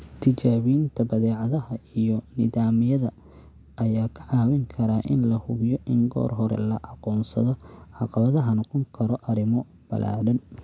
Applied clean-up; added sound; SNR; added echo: none; none; none; none.